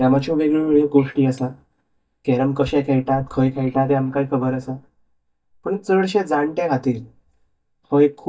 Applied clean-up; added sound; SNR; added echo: neural mask model DeepFilterNet 3.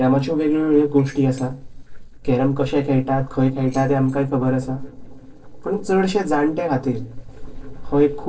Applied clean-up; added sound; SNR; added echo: neural separator model SepFormer DNS4.